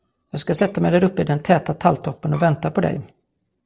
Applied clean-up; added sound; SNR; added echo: neural separator model SepFormer DNS4.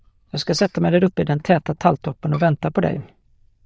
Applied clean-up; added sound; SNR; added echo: neural diffusion model UNIVERSE++.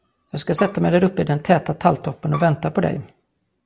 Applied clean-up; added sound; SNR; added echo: none; Bowed string instrument; 13 dB; none.